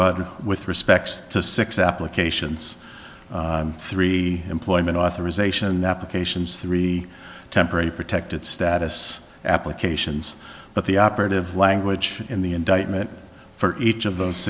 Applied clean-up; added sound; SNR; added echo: none; none; none; none.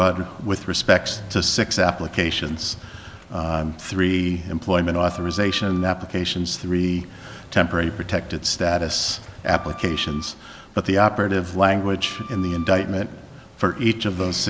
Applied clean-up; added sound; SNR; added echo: none; Motorcycle + Wind instrument, woodwind instrument; 19 dB; none.